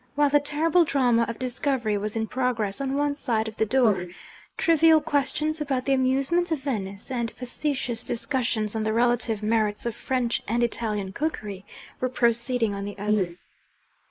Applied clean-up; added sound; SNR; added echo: neural mask model Resemble Enhance denoiser.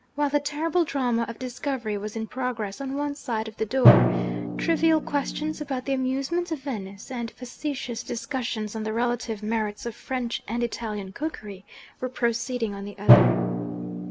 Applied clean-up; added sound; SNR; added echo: none; Drum; 0 dB; none.